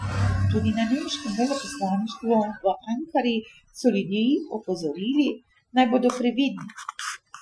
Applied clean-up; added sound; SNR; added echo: classical method Wiener filter.